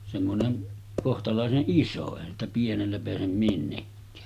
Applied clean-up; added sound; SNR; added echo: none; Percussion; 10 dB; none.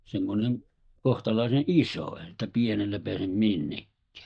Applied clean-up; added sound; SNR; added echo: neural mask model DeepFilterNet 3.